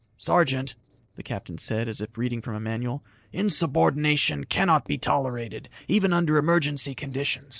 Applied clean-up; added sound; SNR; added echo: neural separator model SepFormer DNS4.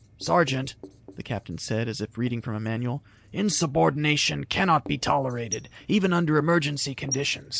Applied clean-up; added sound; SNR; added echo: none; Writing; 18 dB; none.